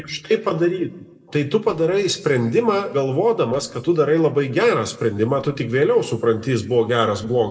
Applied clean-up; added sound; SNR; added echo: neural separator model SepFormer DNS4.